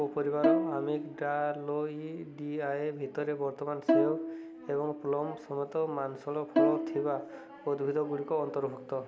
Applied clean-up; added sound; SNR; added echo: none; Bowed string instrument; 0 dB; none.